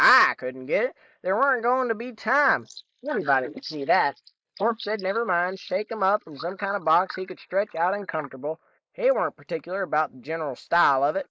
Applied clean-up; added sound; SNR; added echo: neural mask model Resemble Enhance denoiser.